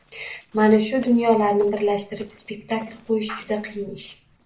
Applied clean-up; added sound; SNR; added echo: neural separator model SepFormer DNS4.